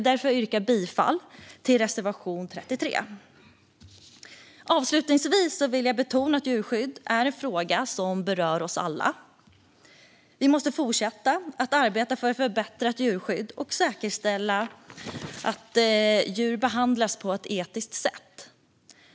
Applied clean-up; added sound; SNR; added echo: none; none; none; none.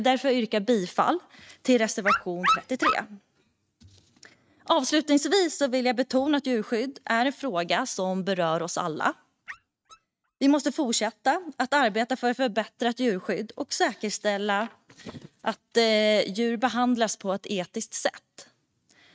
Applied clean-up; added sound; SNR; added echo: neural mask model RNNoise.